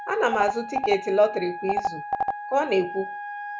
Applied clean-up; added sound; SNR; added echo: none; Wind instrument, woodwind instrument + Telephone; 4 dB; none.